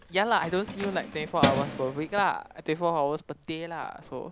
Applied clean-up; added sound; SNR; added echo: none; Keys jangling; 5 dB; none.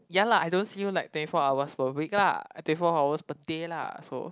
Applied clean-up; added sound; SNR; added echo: none; none; none; none.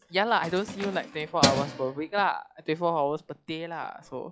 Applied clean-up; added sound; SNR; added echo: classical method log-MMSE.